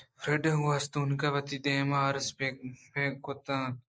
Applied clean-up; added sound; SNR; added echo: neural mask model Resemble Enhance denoiser.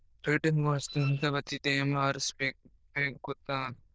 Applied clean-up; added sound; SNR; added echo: neural diffusion model UNIVERSE++.